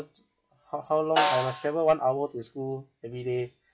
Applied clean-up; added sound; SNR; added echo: classical method log-MMSE.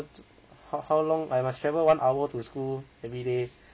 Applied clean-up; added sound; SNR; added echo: none; none; none; none.